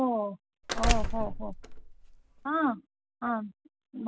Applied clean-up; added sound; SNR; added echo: none; Door; -3 dB; none.